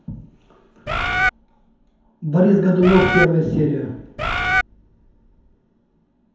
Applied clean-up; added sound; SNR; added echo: none; Bird; -2 dB; reverberation time 0.9 s.